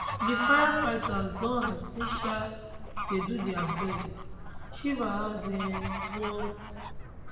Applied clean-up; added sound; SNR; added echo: none; Bird / Fowl; 2 dB; reverberation time 1.1 s.